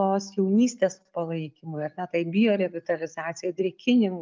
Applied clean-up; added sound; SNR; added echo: none; none; none; none.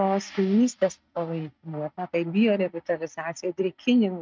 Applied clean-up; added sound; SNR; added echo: neural mask model RNNoise.